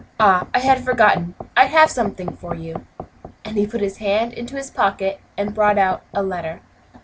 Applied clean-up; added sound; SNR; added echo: none; none; none; none.